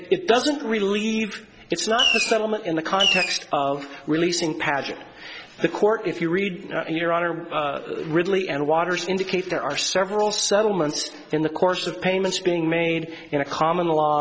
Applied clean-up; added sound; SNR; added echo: none; Fireworks; -2 dB; none.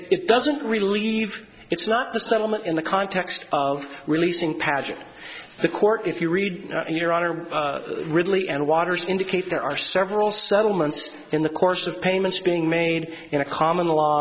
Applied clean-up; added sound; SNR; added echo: none; none; none; none.